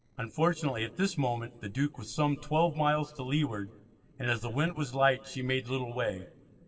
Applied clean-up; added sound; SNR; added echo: neural separator model SepFormer DNS4.